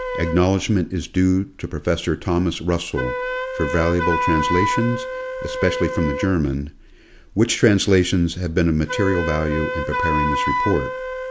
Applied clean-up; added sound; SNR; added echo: none; Wind instrument, woodwind instrument; 6 dB; none.